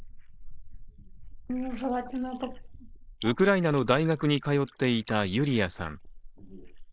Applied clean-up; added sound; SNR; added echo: neural mask model Resemble Enhance denoiser.